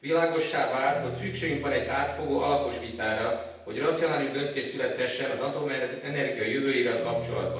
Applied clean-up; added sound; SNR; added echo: none; Guitar; 17 dB; reverberation time 0.9 s.